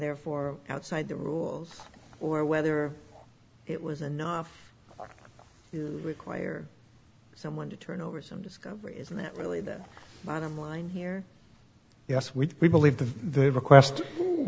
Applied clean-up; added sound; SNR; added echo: none; none; none; none.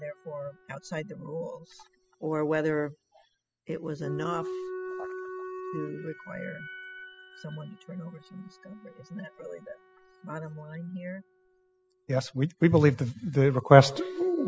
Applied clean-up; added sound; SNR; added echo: classical method spectral subtraction.